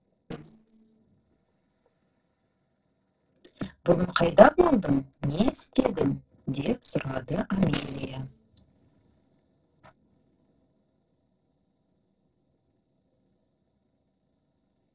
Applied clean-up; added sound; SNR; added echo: neural separator model SepFormer DNS4.